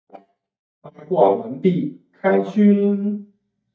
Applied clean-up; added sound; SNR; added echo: neural mask model DeepFilterNet 3.